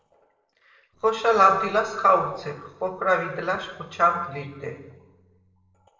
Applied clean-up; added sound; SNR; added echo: neural separator model SepFormer DNS4.